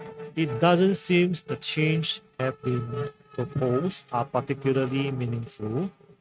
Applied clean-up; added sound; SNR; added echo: neural mask model RNNoise.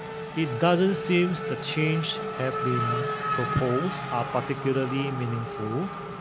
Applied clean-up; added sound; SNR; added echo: none; Race car, auto racing / Accelerating, revving, vroom; 5 dB; none.